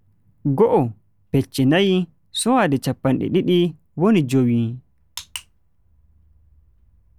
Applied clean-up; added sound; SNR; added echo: none; none; none; none.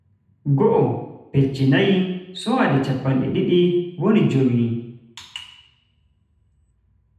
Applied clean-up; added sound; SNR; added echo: none; none; none; reverberation time 0.9 s.